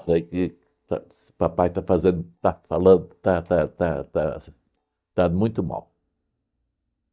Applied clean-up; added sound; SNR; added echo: neural mask model DeepFilterNet 3.